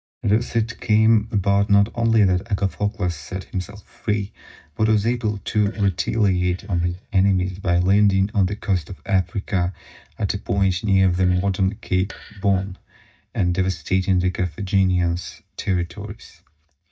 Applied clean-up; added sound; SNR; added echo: neural mask model DeepFilterNet 3.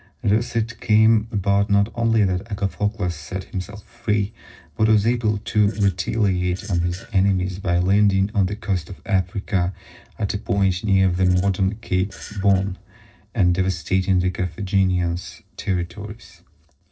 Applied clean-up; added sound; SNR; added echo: neural separator model SepFormer DNS4.